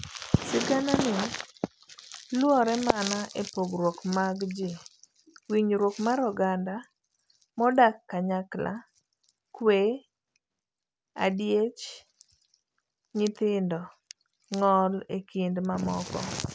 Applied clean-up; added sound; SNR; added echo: none; none; none; none.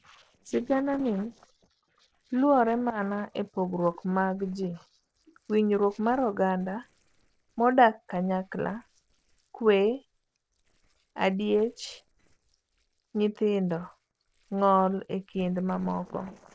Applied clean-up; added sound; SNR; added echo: neural separator model SepFormer DNS4.